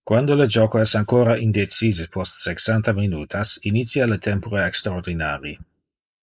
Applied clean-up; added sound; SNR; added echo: neural mask model Resemble Enhance denoiser.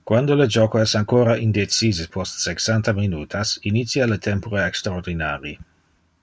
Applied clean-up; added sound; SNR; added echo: none; none; none; none.